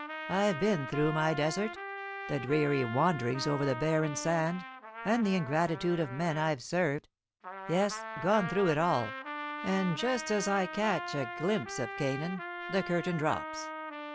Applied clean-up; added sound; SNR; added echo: none; Trumpet; 9 dB; none.